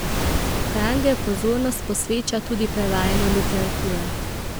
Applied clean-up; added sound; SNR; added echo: none; Waves, surf; 0 dB; none.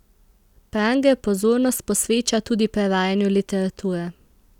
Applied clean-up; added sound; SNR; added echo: none; none; none; none.